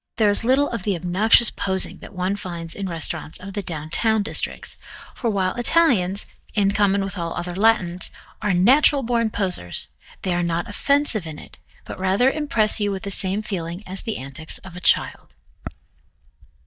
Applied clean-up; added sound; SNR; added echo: neural mask model DeepFilterNet 3.